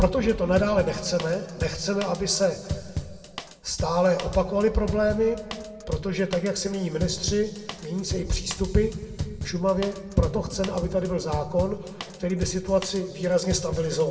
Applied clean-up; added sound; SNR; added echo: none; Drum / Drum kit; 11 dB; reverberation time 2.0 s.